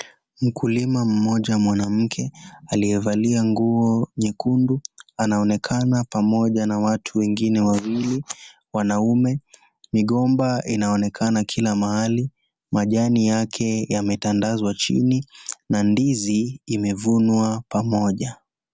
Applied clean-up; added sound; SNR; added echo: none; none; none; none.